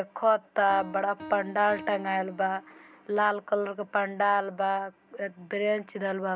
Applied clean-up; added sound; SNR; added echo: none; Piano; 20 dB; none.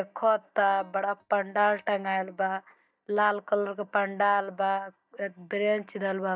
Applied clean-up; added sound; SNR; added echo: neural mask model DeepFilterNet 3.